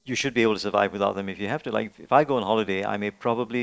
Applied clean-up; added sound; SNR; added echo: neural separator model SepFormer DNS4.